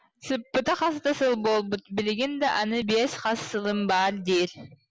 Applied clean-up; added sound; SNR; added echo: none; none; none; none.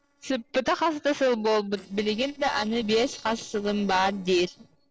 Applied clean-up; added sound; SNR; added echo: neural separator model SepFormer DNS4.